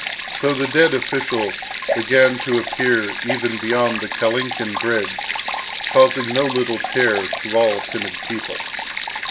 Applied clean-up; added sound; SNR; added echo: none; Stream; 6 dB; none.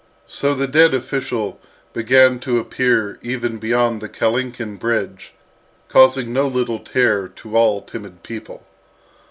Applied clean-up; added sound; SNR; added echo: none; none; none; none.